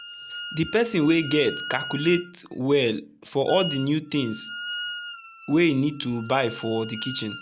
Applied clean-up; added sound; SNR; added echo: none; Wind instrument, woodwind instrument; 13 dB; none.